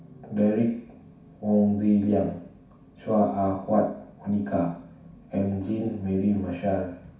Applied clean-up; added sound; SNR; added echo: none; none; none; reverberation time 0.6 s.